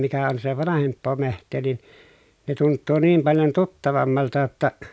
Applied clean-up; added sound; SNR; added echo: none; none; none; none.